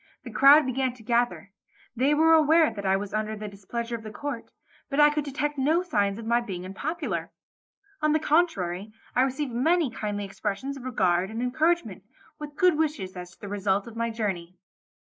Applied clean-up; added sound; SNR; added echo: neural mask model Resemble Enhance denoiser.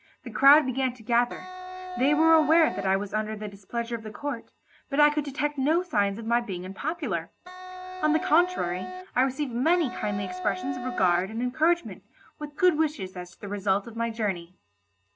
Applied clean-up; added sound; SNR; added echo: none; Wind instrument, woodwind instrument; 9 dB; none.